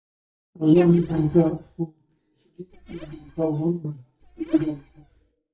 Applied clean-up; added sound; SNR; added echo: neural mask model DeepFilterNet 3.